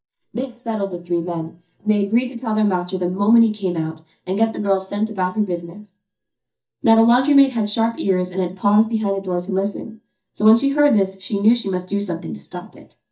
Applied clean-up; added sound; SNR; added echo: neural mask model DeepFilterNet 3.